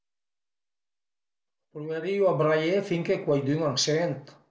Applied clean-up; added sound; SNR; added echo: none; none; none; none.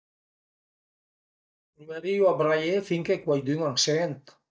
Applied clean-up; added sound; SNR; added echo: neural mask model DeepFilterNet 3.